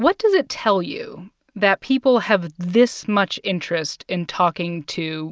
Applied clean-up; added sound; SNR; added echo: none; none; none; none.